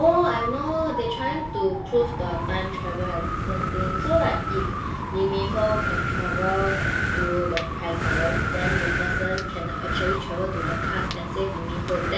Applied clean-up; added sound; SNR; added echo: none; Wind; 0 dB; reverberation time 0.1 s.